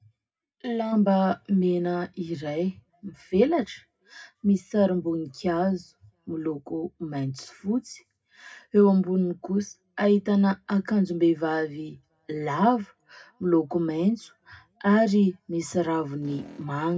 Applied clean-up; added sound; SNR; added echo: none; Fart; 19 dB; reverberation time 0.2 s.